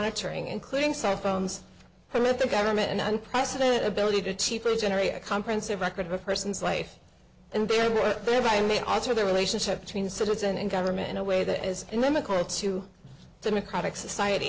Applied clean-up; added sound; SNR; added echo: none; none; none; none.